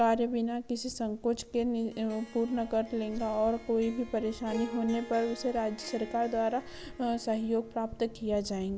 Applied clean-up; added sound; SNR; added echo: none; Harp; 17 dB; none.